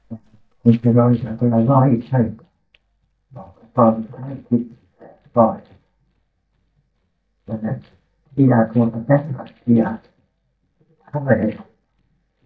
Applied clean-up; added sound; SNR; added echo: neural mask model DeepFilterNet 3.